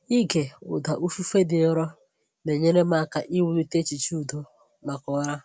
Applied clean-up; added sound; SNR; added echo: none; none; none; none.